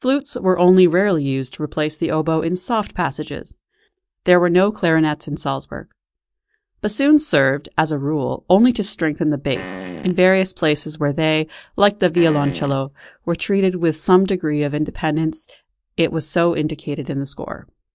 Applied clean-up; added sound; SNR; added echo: neural mask model DeepFilterNet 3.